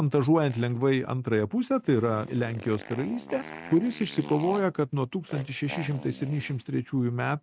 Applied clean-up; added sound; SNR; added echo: neural mask model RNNoise.